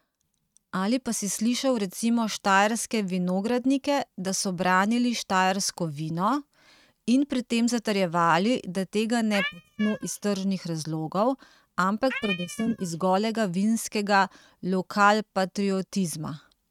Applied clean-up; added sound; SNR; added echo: neural mask model RNNoise.